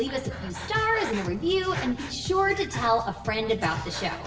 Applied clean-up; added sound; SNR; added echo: none; Breathing; 13 dB; reverberation time 1.0 s.